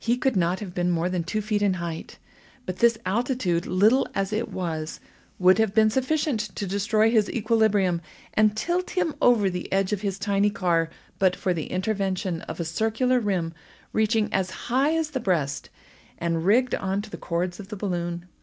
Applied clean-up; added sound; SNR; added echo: none; none; none; none.